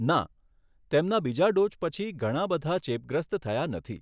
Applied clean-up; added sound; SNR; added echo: none; none; none; none.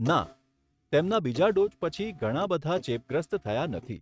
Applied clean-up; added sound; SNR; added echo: neural mask model RNNoise.